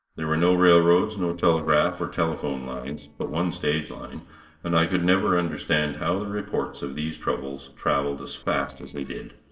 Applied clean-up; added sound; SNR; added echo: neural separator model SepFormer DNS4.